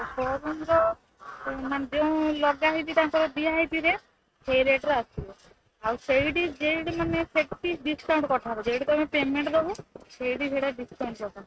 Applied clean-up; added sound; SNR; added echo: neural mask model RNNoise.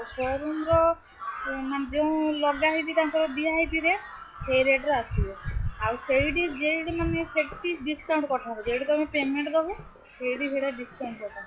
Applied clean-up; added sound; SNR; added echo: classical method log-MMSE.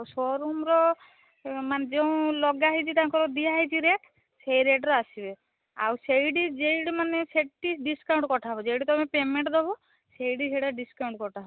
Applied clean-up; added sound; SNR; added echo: none; none; none; none.